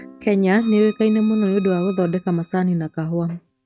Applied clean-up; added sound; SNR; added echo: neural mask model RNNoise.